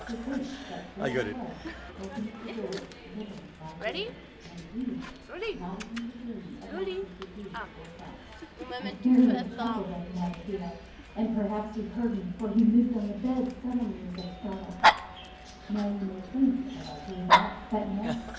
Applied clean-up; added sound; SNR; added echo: none; Dog; 3 dB; reverberation time 0.9 s.